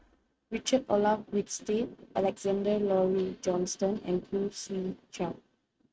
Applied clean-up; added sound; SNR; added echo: neural mask model RNNoise.